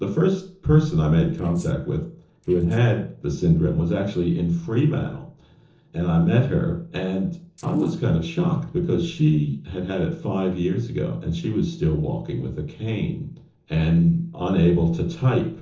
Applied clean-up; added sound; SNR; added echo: neural separator model SepFormer DNS4.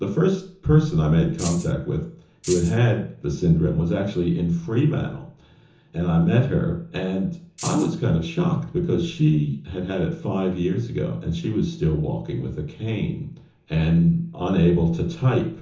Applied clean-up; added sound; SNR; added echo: none; Rattle (instrument); 12 dB; reverberation time 0.7 s.